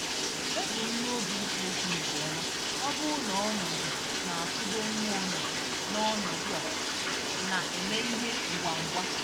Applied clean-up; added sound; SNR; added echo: none; Bathtub (filling or washing); -4 dB; none.